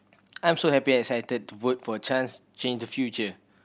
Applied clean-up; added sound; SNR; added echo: none; none; none; none.